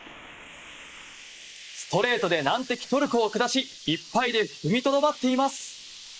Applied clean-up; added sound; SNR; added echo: neural mask model Resemble Enhance denoiser.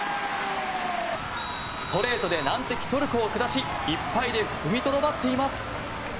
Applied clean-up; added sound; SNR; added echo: none; Rain / Thunderstorm; 15 dB; none.